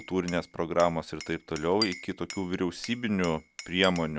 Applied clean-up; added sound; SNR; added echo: none; Glass; 14 dB; none.